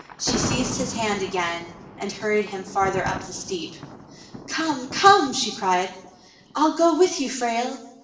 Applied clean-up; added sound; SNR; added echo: none; Thunder; 12 dB; reverberation time 0.8 s.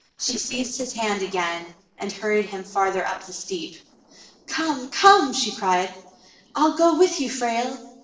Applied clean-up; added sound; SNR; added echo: neural separator model SepFormer DNS4.